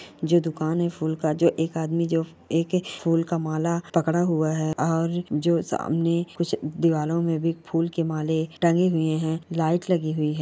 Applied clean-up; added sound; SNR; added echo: none; none; none; none.